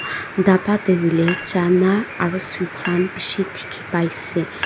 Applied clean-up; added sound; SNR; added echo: none; Chink, clink; 15 dB; none.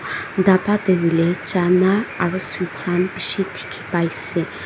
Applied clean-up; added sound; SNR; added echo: none; none; none; none.